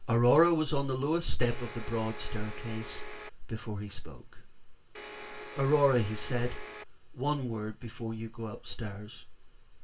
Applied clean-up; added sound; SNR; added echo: none; Domestic sounds, home sounds; 13 dB; reverberation time 0.2 s.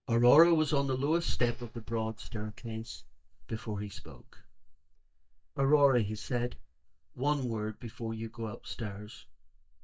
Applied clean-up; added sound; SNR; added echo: neural mask model DeepFilterNet 3.